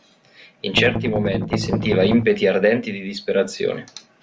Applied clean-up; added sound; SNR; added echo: none; Strum; 2 dB; none.